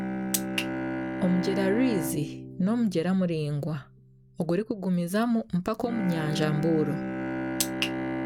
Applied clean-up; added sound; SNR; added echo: none; Bowed string instrument; 5 dB; none.